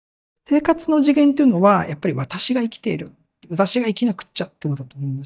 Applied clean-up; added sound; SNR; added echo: neural mask model DeepFilterNet 3.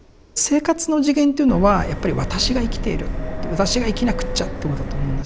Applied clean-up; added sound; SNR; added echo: none; Subway, metro, underground; 4 dB; none.